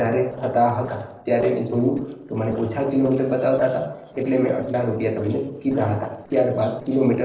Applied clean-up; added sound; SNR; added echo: neural separator model SepFormer DNS4.